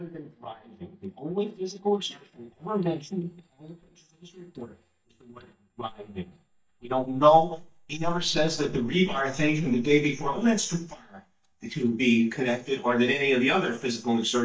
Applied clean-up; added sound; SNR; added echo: neural mask model DeepFilterNet 3.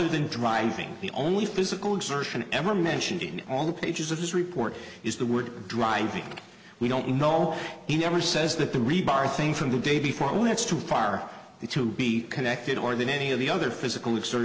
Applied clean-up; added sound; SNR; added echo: none; none; none; none.